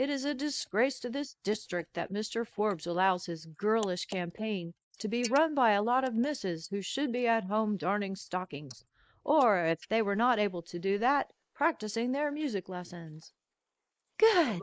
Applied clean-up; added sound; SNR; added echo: neural mask model Resemble Enhance denoiser.